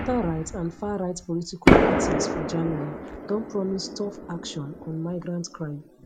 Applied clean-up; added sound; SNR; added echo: none; Fireworks; -4 dB; none.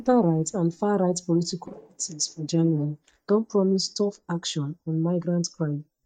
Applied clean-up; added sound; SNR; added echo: neural mask model DeepFilterNet 3.